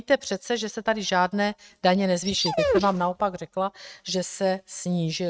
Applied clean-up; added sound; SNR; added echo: neural mask model RNNoise.